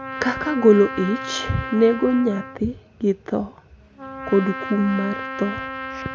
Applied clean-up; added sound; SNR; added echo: none; Trumpet; 10 dB; none.